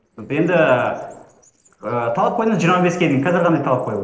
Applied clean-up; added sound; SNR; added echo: neural separator model SepFormer DNS4.